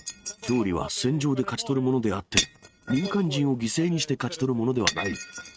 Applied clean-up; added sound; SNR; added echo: neural mask model RNNoise.